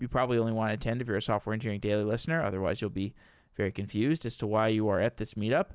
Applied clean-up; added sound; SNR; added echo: none; none; none; none.